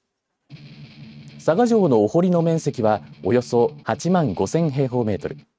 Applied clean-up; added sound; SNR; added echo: neural mask model RNNoise.